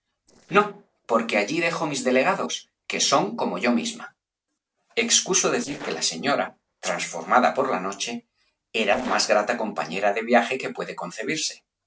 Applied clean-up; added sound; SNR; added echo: neural separator model SepFormer DNS4.